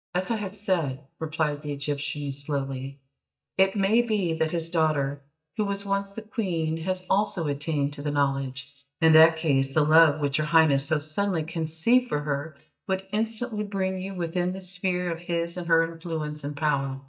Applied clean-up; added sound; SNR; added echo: neural mask model DeepFilterNet 3.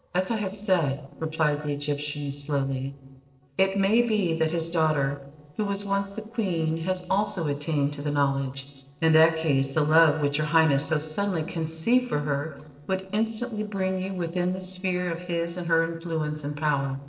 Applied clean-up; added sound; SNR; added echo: neural separator model SepFormer DNS4.